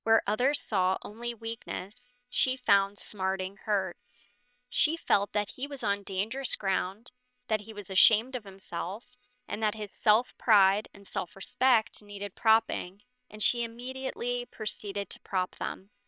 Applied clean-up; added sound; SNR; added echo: neural separator model SepFormer WHAM!.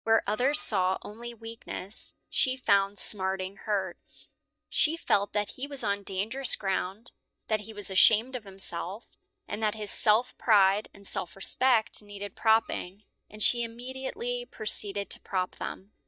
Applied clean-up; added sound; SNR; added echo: neural mask model DeepFilterNet 3.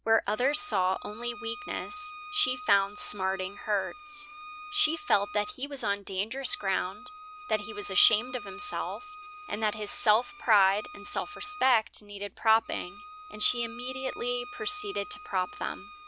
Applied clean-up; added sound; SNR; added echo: none; Bowed string instrument; 14 dB; none.